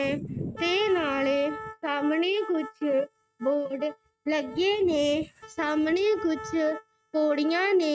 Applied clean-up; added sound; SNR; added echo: neural mask model RNNoise.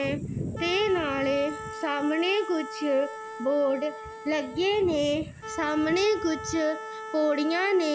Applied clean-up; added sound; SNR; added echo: none; Wind instrument, woodwind instrument; 11 dB; none.